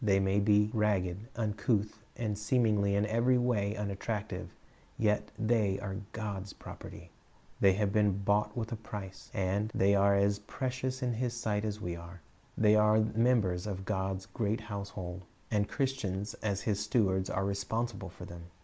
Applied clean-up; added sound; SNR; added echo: none; none; none; none.